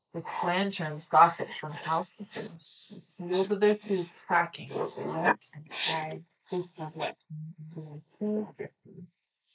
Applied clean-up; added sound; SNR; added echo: neural mask model Resemble Enhance denoiser.